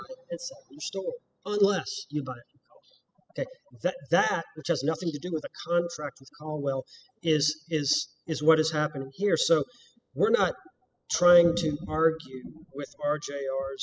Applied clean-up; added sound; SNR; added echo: classical method spectral subtraction.